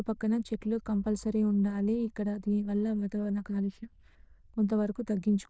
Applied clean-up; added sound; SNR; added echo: neural diffusion model UNIVERSE++.